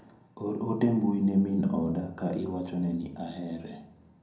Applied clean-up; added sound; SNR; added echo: none; none; none; reverberation time 0.5 s.